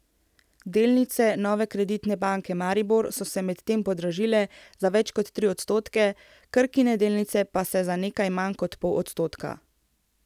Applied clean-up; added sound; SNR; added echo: none; none; none; none.